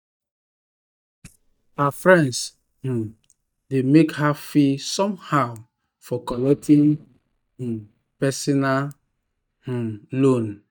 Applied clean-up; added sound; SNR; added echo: neural mask model DeepFilterNet 3.